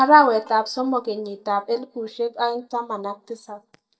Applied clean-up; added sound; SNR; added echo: neural mask model DeepFilterNet 3.